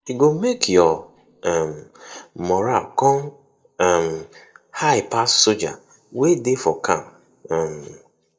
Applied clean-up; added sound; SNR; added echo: neural mask model DeepFilterNet 3.